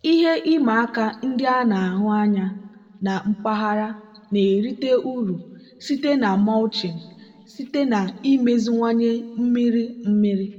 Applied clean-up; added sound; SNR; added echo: none; none; none; reverberation time 1.1 s.